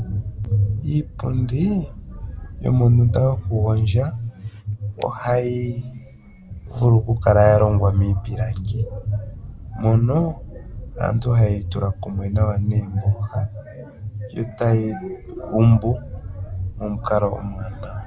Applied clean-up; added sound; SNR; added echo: none; Wind; 17 dB; none.